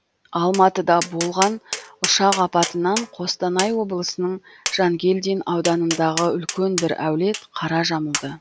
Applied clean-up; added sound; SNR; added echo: none; Tap; 11 dB; none.